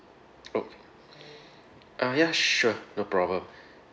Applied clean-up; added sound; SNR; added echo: none; none; none; none.